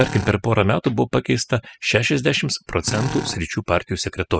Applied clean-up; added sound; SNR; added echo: classical method spectral subtraction.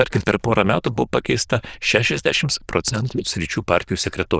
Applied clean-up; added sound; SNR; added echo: neural diffusion model UNIVERSE++.